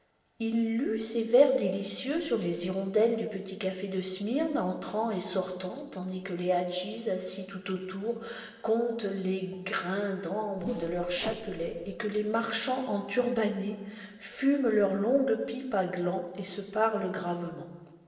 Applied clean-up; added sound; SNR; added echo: neural separator model SepFormer DNS4.